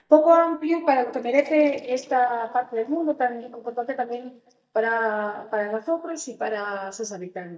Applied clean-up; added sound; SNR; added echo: neural mask model DeepFilterNet 3.